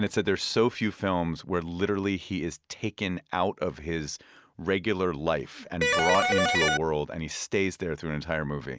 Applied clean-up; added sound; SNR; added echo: none; Electric guitar; -5 dB; none.